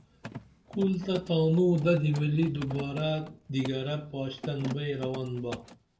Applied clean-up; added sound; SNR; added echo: none; Mechanisms; 15 dB; reverberation time 0.2 s.